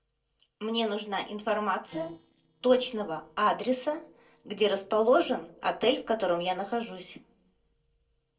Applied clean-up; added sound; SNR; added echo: neural separator model SepFormer DNS4.